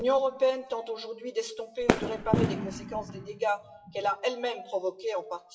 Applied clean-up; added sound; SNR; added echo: classical method WPE with log-MMSE.